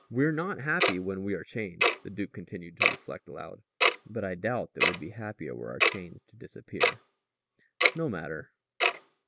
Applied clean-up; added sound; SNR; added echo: none; Tick-tock; -4 dB; none.